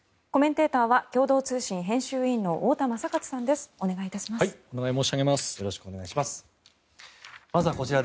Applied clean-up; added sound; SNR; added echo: none; none; none; none.